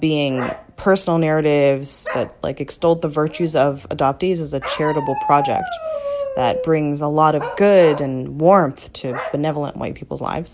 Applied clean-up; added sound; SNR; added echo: none; Bark; 11 dB; none.